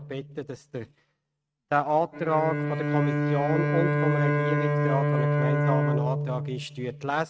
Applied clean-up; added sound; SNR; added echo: neural mask model RNNoise.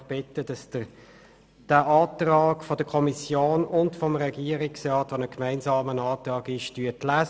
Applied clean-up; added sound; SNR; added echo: none; none; none; none.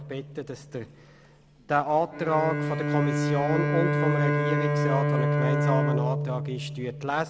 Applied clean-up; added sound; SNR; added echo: none; Bowed string instrument; -3 dB; none.